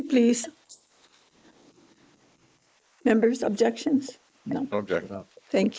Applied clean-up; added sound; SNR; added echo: neural mask model Resemble Enhance denoiser.